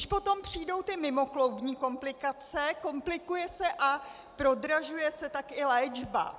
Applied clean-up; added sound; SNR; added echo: none; none; none; none.